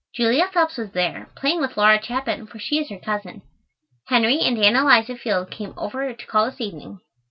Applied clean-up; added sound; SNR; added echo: none; none; none; none.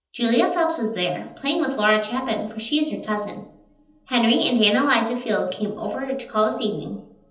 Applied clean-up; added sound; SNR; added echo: none; none; none; reverberation time 1.2 s.